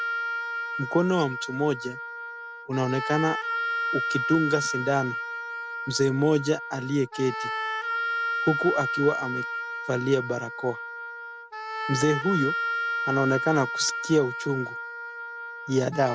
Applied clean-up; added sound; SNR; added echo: none; Wind instrument, woodwind instrument; 3 dB; none.